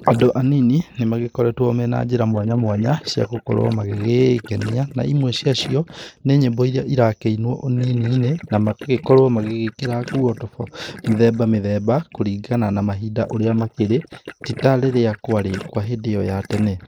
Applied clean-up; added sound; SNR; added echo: neural mask model Resemble Enhance denoiser.